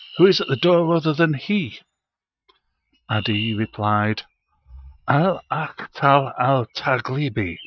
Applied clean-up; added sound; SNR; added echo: neural mask model RNNoise.